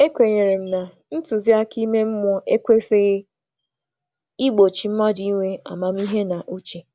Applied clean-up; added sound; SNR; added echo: none; none; none; none.